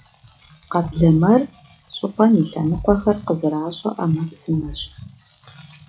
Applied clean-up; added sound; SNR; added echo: classical method log-MMSE.